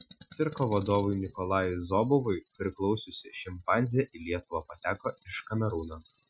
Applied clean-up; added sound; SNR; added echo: classical method Wiener filter.